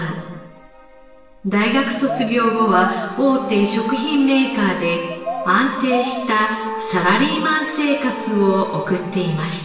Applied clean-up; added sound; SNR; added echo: none; Bird vocalization, bird call, bird song; 11 dB; reverberation time 1.1 s.